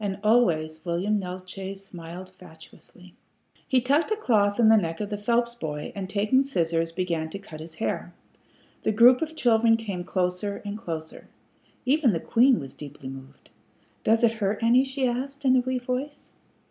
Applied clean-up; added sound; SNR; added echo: none; none; none; none.